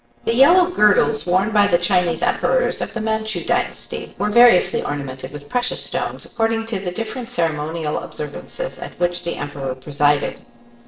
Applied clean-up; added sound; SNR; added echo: neural separator model SepFormer DNS4.